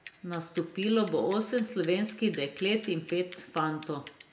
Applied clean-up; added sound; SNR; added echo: none; Bicycle; 3 dB; reverberation time 0.4 s.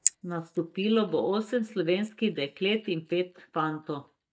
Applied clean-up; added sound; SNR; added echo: neural mask model DeepFilterNet 3.